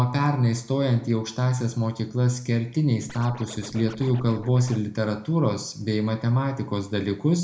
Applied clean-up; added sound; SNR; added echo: none; Scratching (performance technique); 18 dB; reverberation time 0.2 s.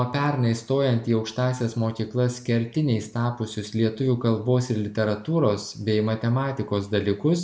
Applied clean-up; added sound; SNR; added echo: none; none; none; none.